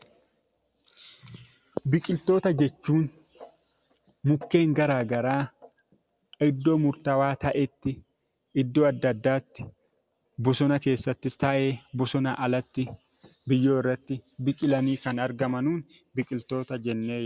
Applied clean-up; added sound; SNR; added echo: none; none; none; none.